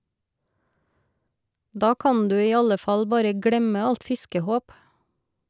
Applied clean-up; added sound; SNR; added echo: none; none; none; none.